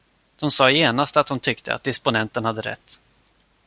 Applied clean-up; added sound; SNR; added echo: none; none; none; none.